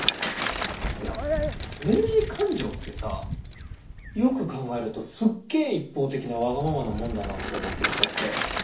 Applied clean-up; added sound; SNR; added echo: none; Bicycle; 3 dB; reverberation time 0.4 s.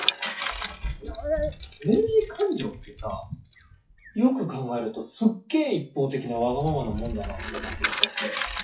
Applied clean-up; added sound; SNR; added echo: classical method WPE with log-MMSE.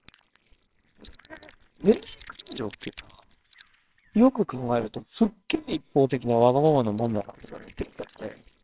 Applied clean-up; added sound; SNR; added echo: neural separator model SepFormer WHAMR!.